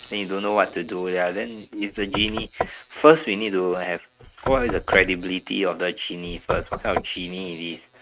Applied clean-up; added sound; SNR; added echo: neural mask model RNNoise.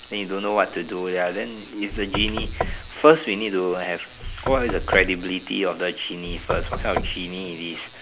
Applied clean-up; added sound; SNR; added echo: none; Knock / Wood; 6 dB; none.